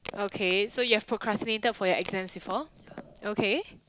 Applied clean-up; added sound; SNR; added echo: none; Crack; 18 dB; none.